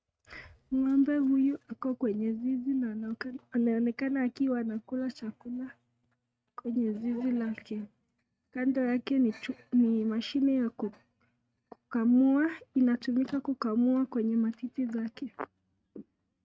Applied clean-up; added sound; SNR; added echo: neural mask model RNNoise.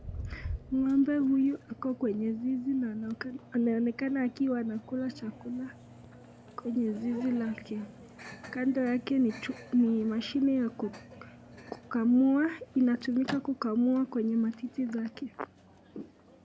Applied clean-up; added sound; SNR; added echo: none; Microwave oven; 17 dB; none.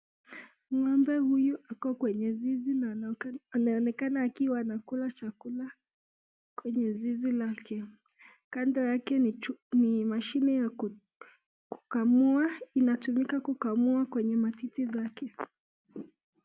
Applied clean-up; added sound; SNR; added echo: none; none; none; none.